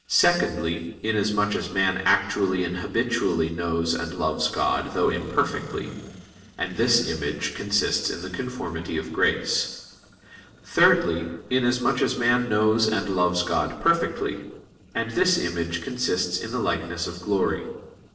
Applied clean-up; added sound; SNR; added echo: neural separator model SepFormer DNS4.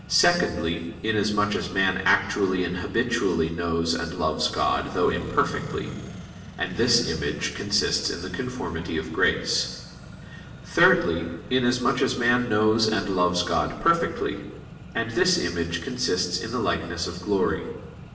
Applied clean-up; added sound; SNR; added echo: none; Accelerating, revving, vroom; 15 dB; reverberation time 1.1 s.